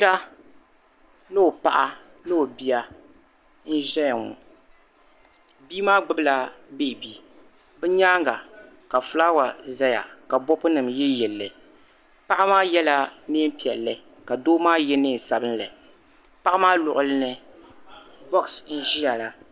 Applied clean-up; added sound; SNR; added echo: none; none; none; none.